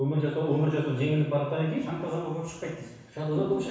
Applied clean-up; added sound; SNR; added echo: none; none; none; reverberation time 1.1 s.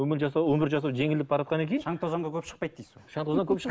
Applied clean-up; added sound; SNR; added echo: none; none; none; none.